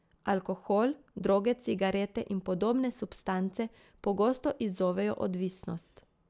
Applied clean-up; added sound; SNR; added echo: none; none; none; none.